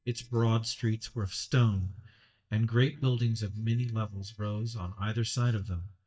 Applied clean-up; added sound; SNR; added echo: neural mask model DeepFilterNet 3.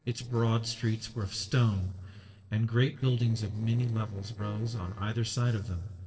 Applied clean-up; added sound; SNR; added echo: neural separator model SepFormer DNS4.